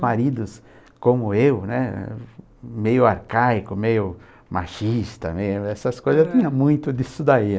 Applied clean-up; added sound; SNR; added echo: none; none; none; none.